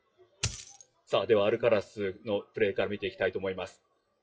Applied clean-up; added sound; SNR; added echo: classical method WPE with log-MMSE.